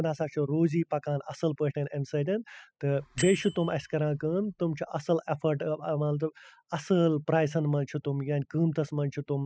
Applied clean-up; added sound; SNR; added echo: classical method spectral subtraction.